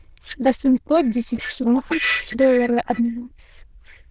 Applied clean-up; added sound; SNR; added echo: neural diffusion model UNIVERSE++.